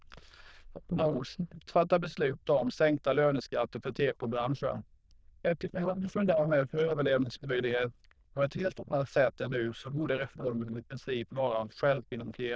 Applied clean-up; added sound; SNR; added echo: neural diffusion model UNIVERSE++.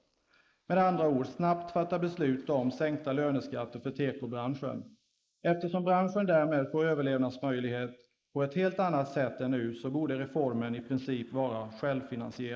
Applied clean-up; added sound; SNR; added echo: neural mask model Resemble Enhance denoiser.